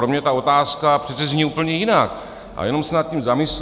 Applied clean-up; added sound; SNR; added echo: none; none; none; none.